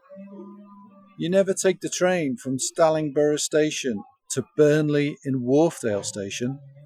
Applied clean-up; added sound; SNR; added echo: classical method Wiener filter.